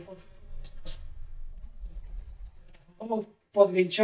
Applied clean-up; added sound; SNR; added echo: neural mask model DeepFilterNet 3.